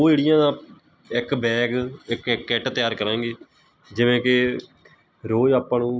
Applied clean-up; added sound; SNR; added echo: none; none; none; none.